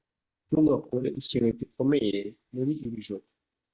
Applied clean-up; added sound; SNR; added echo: neural mask model DeepFilterNet 3.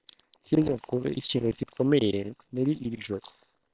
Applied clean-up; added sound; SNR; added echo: neural separator model SepFormer WHAM!.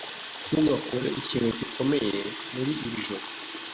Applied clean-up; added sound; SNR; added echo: none; Water tap, faucet; 9 dB; none.